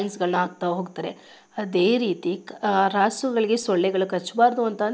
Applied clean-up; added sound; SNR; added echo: none; none; none; none.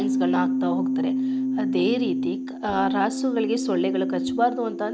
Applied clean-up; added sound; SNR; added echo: none; Keyboard (musical); -1 dB; none.